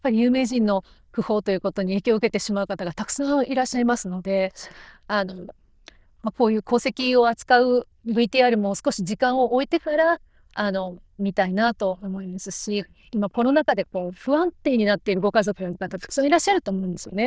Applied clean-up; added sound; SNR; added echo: neural diffusion model UNIVERSE++.